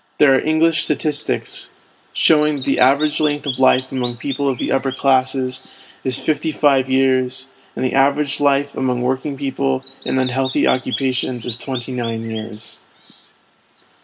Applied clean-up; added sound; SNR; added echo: none; Bird vocalization, bird call, bird song; 17 dB; none.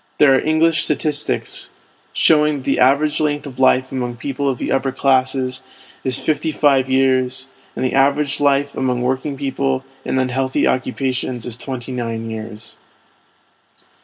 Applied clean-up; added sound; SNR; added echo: none; none; none; none.